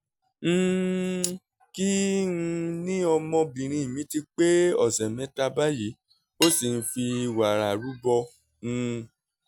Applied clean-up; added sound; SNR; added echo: none; Cutlery, silverware / Dishes, pots, and pans; 11 dB; none.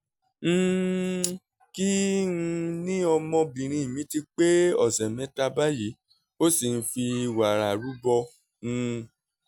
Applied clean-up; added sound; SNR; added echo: none; none; none; none.